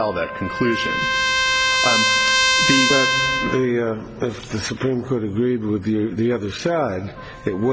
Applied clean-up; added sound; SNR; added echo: none; Trumpet; 0 dB; none.